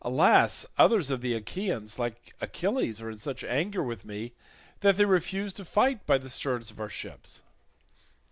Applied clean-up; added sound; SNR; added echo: none; none; none; none.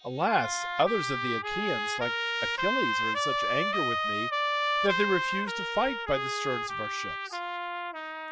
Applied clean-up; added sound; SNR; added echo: classical method spectral subtraction.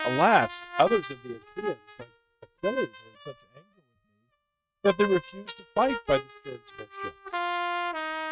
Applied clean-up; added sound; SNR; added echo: neural mask model RNNoise.